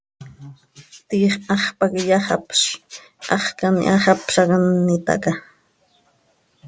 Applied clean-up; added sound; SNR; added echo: none; none; none; none.